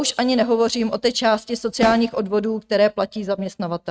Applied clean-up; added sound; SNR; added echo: neural mask model RNNoise.